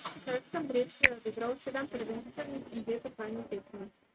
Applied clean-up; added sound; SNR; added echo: neural mask model RNNoise.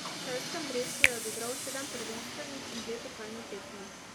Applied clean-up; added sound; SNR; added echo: none; Train + Finger snapping; -5 dB; none.